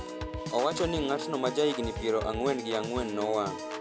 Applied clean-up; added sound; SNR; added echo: none; Piano / Organ; 6 dB; none.